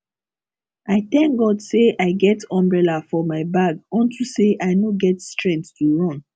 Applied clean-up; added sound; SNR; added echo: none; none; none; none.